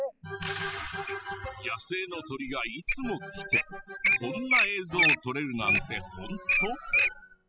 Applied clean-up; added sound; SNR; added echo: classical method spectral subtraction.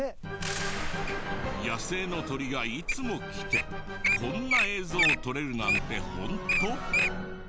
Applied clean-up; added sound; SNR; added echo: none; Wild animals; -1 dB; none.